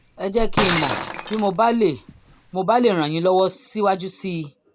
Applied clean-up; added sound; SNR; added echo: none; Shatter; 6 dB; none.